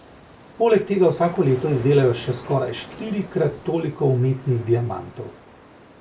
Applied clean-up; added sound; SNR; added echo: none; Ocean; 19 dB; none.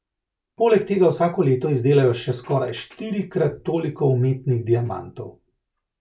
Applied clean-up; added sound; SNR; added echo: none; none; none; none.